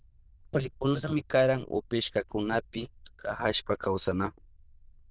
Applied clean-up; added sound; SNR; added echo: neural diffusion model UNIVERSE++.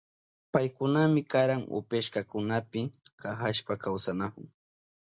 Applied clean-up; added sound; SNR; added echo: none; none; none; none.